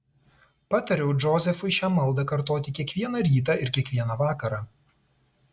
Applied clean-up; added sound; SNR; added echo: none; none; none; none.